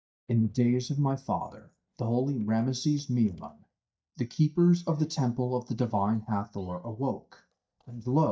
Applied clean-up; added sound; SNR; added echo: neural mask model DeepFilterNet 3.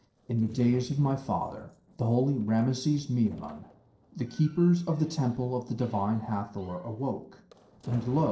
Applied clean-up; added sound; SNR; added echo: neural separator model SepFormer DNS4.